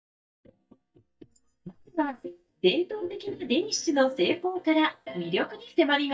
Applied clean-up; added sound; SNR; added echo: neural mask model DeepFilterNet 3.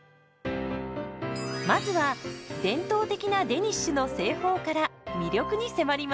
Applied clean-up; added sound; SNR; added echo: none; none; none; none.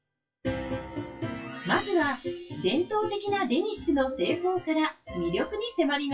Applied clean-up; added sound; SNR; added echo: classical method WPE with log-MMSE.